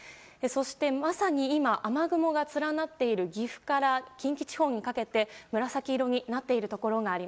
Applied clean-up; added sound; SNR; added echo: none; none; none; none.